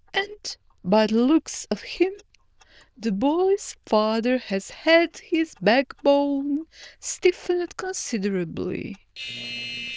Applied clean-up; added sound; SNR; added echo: neural diffusion model UNIVERSE++.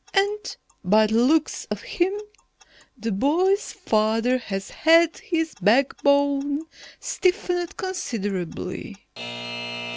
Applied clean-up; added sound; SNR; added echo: none; Alarm / Clock; 19 dB; none.